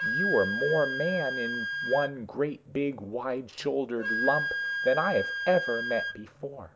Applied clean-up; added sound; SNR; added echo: none; Wind instrument, woodwind instrument; 3 dB; none.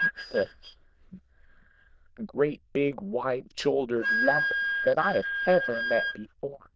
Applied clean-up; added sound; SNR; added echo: neural diffusion model UNIVERSE++.